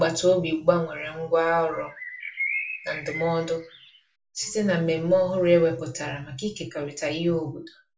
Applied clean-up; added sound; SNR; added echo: none; Bird; 9 dB; reverberation time 0.2 s.